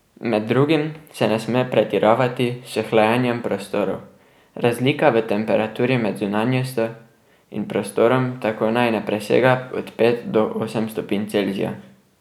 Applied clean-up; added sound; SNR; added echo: none; none; none; none.